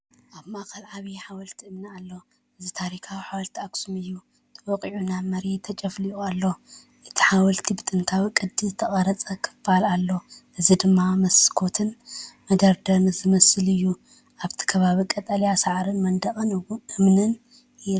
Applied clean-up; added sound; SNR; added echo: none; none; none; none.